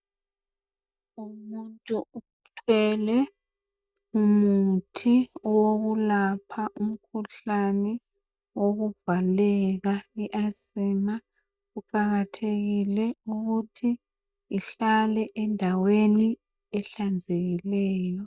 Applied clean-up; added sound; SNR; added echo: neural mask model DeepFilterNet 3.